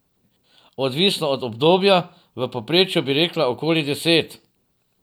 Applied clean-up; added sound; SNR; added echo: none; none; none; none.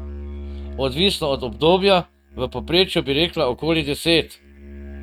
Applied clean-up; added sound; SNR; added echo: neural mask model RNNoise.